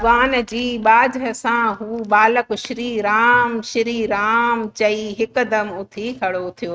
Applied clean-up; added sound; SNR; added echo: neural mask model RNNoise.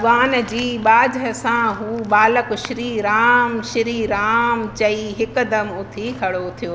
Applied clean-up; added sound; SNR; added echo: none; none; none; none.